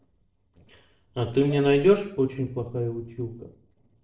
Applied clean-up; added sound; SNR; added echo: neural separator model SepFormer DNS4.